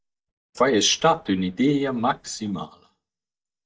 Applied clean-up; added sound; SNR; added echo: neural mask model DeepFilterNet 3.